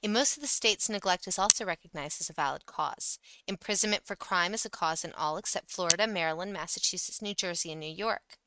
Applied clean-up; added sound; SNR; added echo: neural mask model RNNoise.